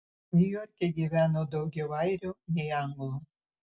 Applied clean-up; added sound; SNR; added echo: none; none; none; none.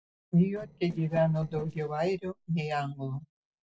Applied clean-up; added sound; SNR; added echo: neural separator model SepFormer DNS4.